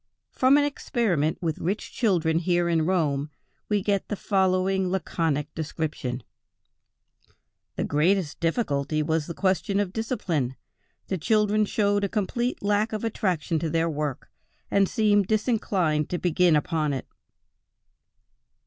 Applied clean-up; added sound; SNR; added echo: none; none; none; none.